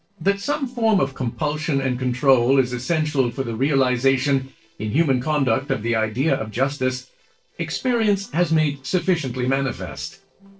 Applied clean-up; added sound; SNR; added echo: neural separator model SepFormer DNS4.